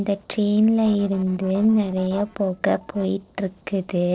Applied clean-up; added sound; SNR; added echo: neural separator model SepFormer DNS4.